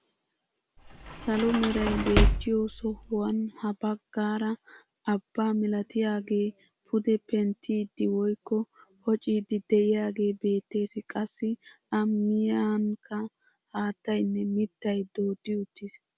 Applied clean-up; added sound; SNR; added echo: none; Sliding door / Slam; 0 dB; none.